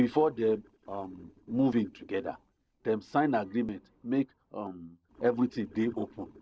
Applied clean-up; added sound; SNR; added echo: neural separator model SepFormer DNS4.